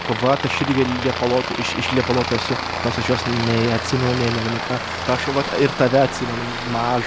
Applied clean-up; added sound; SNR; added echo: none; Aircraft; 5 dB; none.